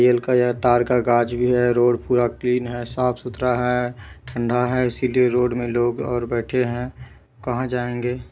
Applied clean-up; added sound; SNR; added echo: none; none; none; none.